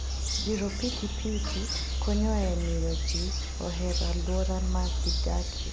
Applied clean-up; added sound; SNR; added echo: none; Bird vocalization, bird call, bird song; -5 dB; none.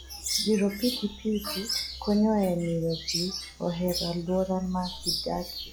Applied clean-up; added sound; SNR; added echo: classical method log-MMSE.